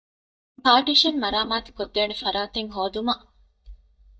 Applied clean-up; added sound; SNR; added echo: neural mask model DeepFilterNet 3.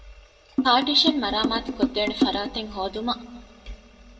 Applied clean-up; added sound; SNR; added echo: none; Drum; 1 dB; reverberation time 0.9 s.